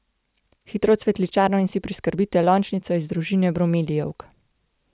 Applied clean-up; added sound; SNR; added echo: none; none; none; none.